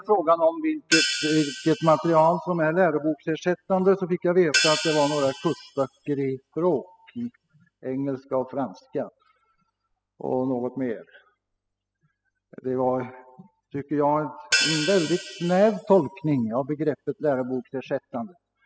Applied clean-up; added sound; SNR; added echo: classical method spectral subtraction.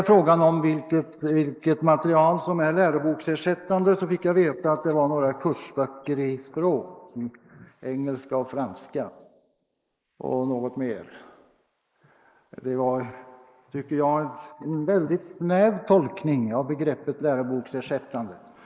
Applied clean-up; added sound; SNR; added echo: neural mask model Resemble Enhance denoiser.